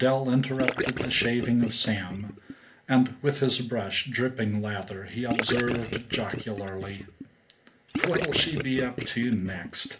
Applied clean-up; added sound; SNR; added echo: none; Gurgling / Liquid; 5 dB; reverberation time 0.3 s.